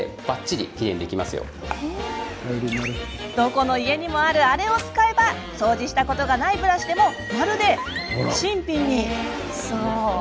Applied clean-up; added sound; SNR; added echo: none; Clapping; 16 dB; none.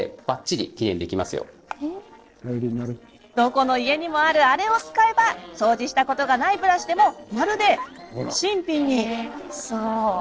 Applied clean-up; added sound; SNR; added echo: neural separator model SepFormer DNS4.